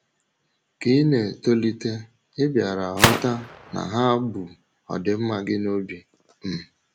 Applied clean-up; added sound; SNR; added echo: none; Gunshot, gunfire; 4 dB; none.